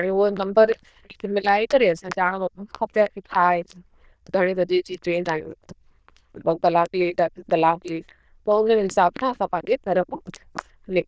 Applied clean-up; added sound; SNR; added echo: neural diffusion model UNIVERSE++.